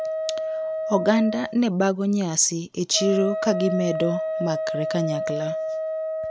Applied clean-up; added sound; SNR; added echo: none; Wind instrument, woodwind instrument; 4 dB; none.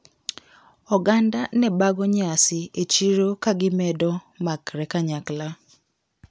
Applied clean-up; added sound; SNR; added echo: none; none; none; none.